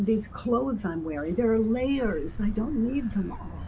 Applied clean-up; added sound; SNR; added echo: none; Motor vehicle (road); 10 dB; none.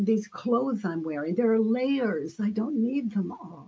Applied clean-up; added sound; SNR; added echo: none; none; none; none.